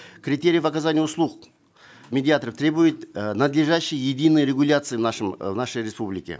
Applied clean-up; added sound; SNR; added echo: none; none; none; none.